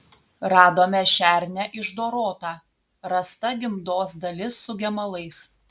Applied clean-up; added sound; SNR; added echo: none; none; none; none.